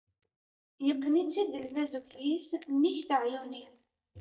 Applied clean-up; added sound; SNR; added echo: neural mask model DeepFilterNet 3.